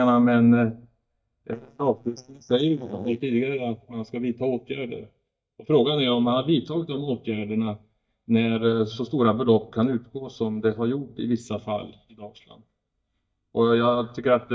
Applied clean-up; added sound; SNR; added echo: neural mask model DeepFilterNet 3.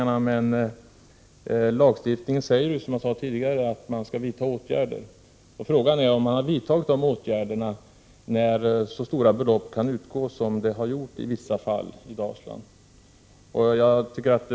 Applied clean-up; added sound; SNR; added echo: none; none; none; none.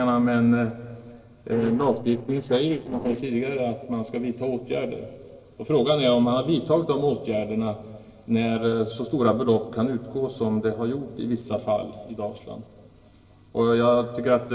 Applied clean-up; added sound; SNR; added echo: neural separator model SepFormer DNS4.